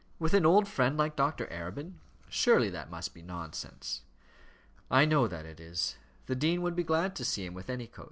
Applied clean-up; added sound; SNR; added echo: none; none; none; none.